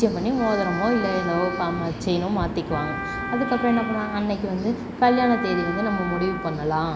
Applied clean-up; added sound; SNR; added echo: none; Wind instrument, woodwind instrument; 9 dB; none.